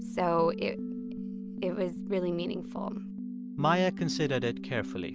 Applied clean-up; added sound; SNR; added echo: none; none; none; none.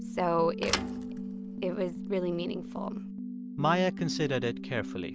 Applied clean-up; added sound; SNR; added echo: none; Thump, thud; 10 dB; none.